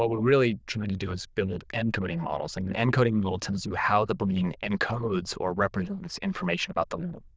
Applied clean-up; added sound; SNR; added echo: neural diffusion model UNIVERSE++.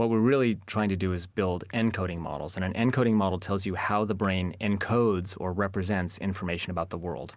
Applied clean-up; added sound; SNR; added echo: none; none; none; none.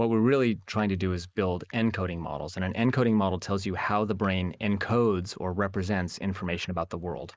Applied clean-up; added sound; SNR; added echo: neural mask model Resemble Enhance denoiser.